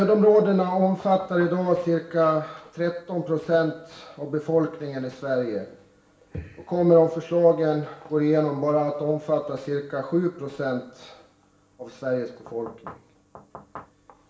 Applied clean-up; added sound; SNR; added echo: none; Knock / Wood; 19 dB; reverberation time 0.6 s.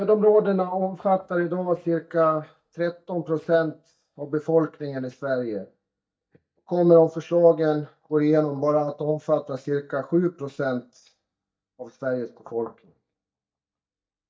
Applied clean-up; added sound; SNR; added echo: neural mask model DeepFilterNet 3.